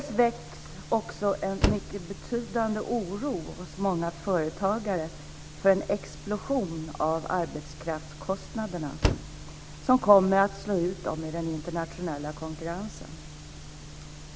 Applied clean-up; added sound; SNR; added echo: none; Slam; 4 dB; none.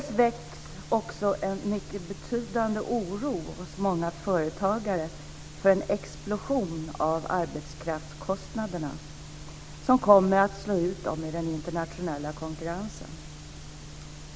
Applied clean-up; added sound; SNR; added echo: none; none; none; none.